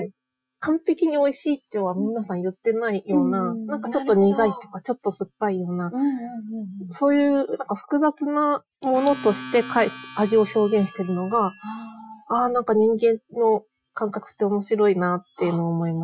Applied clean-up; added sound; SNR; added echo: classical method Wiener filter.